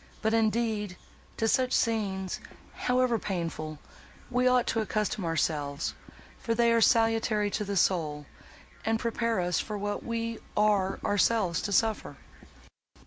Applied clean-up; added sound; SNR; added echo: none; none; none; none.